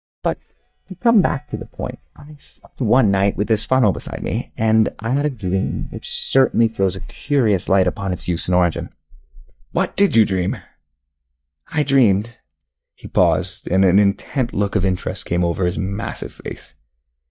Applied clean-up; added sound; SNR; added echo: neural mask model DeepFilterNet 3.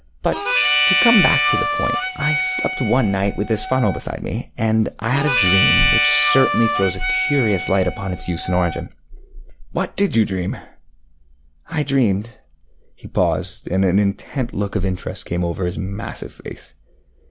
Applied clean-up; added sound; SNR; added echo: none; Harmonica; 0 dB; none.